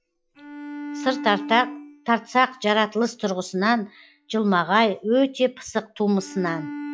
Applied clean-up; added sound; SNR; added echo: classical method log-MMSE.